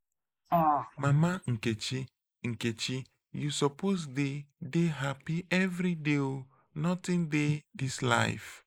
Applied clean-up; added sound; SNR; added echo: neural mask model Resemble Enhance denoiser.